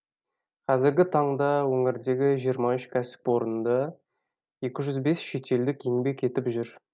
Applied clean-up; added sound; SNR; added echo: none; none; none; none.